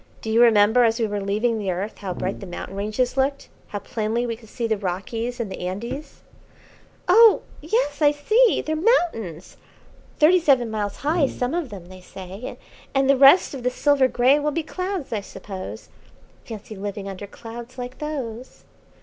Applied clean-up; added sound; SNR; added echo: none; Brass instrument; 12 dB; none.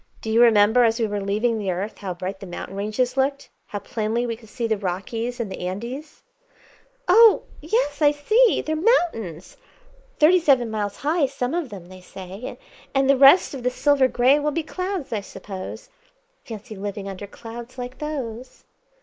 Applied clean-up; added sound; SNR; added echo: neural mask model Resemble Enhance denoiser.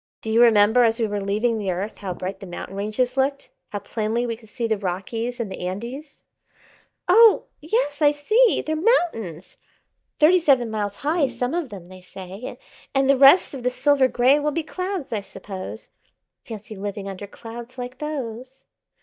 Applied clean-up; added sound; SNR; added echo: neural mask model DeepFilterNet 3.